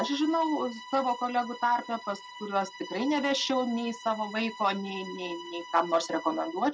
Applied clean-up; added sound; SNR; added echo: none; Bowed string instrument; 15 dB; none.